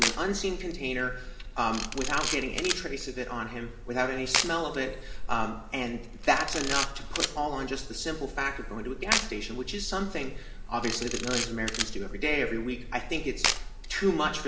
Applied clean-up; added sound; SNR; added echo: none; Camera; 6 dB; reverberation time 1.4 s.